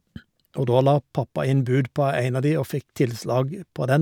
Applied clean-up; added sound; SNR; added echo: none; none; none; none.